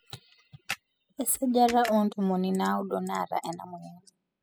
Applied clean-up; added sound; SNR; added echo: classical method spectral subtraction.